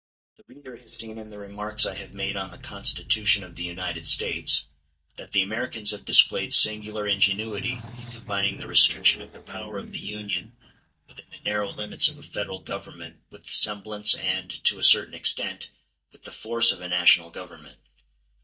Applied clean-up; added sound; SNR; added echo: neural mask model DeepFilterNet 3.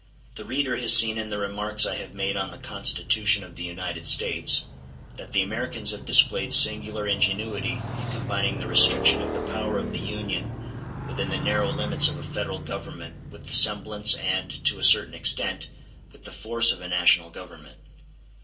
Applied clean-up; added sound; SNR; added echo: none; Motorcycle; 11 dB; reverberation time 0.2 s.